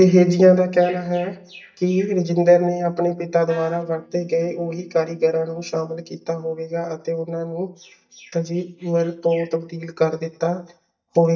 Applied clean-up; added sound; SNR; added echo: neural mask model DeepFilterNet 3.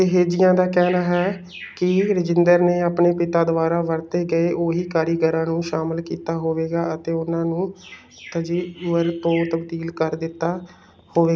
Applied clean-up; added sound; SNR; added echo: none; none; none; none.